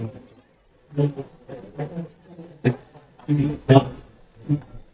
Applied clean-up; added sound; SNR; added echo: neural mask model DeepFilterNet 3.